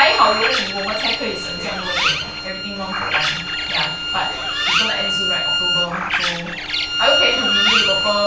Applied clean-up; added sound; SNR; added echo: none; Bird + Bowed string instrument; -3 dB; none.